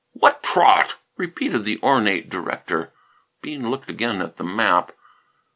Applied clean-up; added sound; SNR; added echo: none; none; none; none.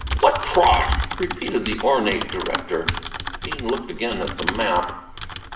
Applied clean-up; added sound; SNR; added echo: none; Typing; 5 dB; reverberation time 0.8 s.